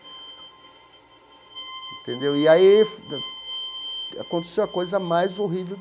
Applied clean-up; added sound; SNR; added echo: none; Bowed string instrument; 13 dB; none.